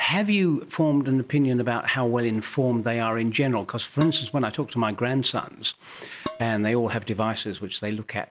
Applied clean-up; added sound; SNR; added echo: none; Dishes, pots, and pans; 16 dB; none.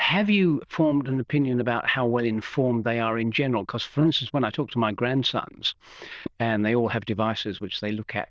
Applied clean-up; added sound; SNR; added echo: neural diffusion model UNIVERSE++.